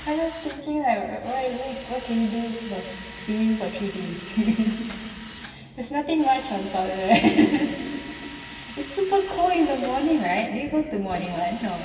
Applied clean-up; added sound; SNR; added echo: none; Drill; 17 dB; reverberation time 2.6 s.